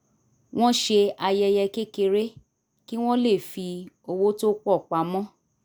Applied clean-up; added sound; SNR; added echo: none; none; none; none.